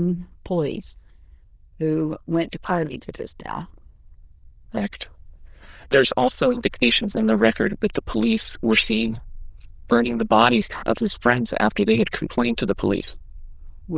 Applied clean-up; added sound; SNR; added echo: neural diffusion model UNIVERSE++.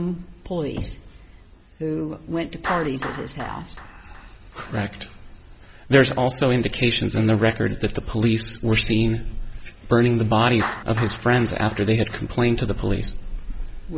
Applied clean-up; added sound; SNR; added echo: none; Knock / Wood + Clapping; 16 dB; none.